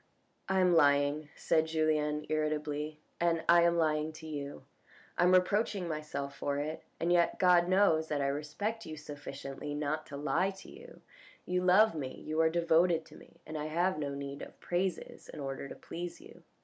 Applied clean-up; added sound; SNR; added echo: none; none; none; none.